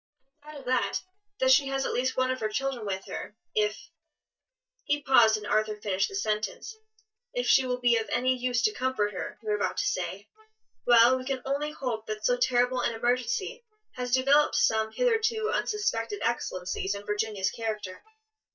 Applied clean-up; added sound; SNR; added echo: neural mask model DeepFilterNet 3.